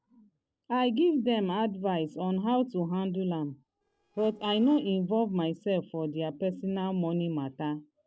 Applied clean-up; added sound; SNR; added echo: neural separator model SepFormer DNS4.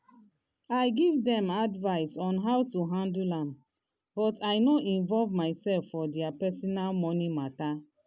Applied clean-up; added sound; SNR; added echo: none; none; none; none.